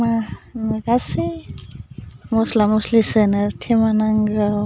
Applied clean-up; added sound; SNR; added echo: none; none; none; none.